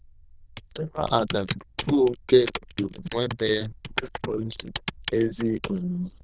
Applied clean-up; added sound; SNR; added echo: neural diffusion model UNIVERSE++.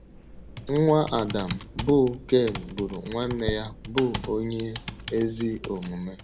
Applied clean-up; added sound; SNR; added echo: none; Computer keyboard; 11 dB; none.